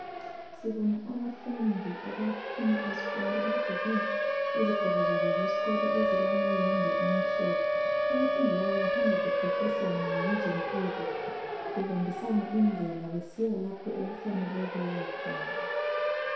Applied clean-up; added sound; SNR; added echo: none; Siren; -2 dB; reverberation time 0.7 s.